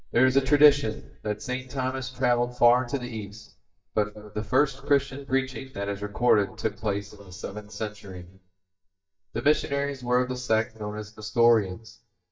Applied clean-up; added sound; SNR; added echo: neural mask model DeepFilterNet 3.